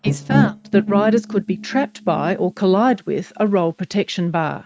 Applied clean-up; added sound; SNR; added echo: neural mask model RNNoise.